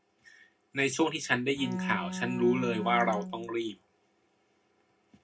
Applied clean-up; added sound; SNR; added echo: none; Bowed string instrument; 4 dB; reverberation time 0.2 s.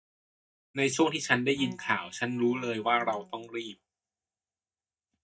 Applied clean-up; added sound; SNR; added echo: neural mask model DeepFilterNet 3.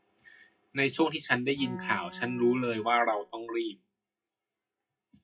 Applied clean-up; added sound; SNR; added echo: classical method WPE with log-MMSE.